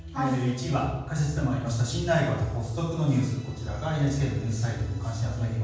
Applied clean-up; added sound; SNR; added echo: none; none; none; reverberation time 1.2 s.